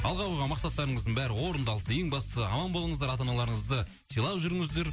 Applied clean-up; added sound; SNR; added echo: none; none; none; none.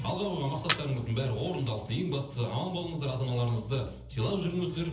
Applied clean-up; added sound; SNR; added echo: none; Camera; 4 dB; reverberation time 0.7 s.